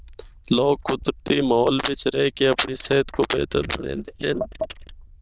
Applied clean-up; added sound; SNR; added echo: neural diffusion model UNIVERSE++.